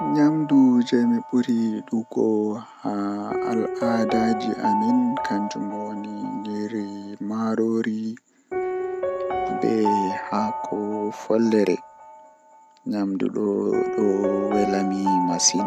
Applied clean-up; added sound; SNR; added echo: none; Piano; 6 dB; none.